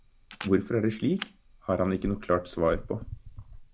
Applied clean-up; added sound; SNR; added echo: none; Camera; 13 dB; none.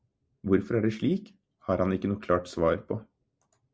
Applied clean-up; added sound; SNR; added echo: none; none; none; none.